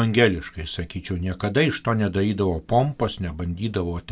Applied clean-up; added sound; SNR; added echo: none; none; none; none.